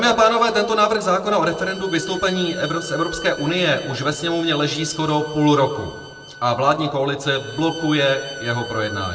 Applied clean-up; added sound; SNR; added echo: none; Bowed string instrument; 16 dB; reverberation time 1.0 s.